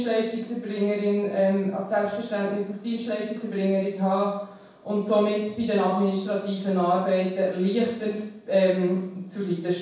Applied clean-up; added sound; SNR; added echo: none; none; none; reverberation time 0.6 s.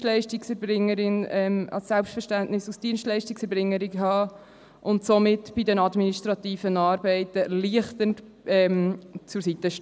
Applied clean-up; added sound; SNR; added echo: none; none; none; none.